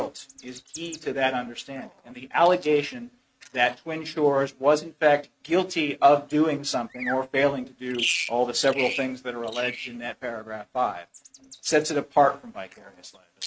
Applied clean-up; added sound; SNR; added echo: neural mask model RNNoise.